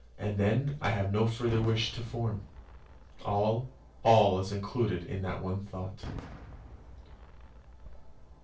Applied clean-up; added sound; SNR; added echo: none; Fireworks; 17 dB; reverberation time 0.2 s.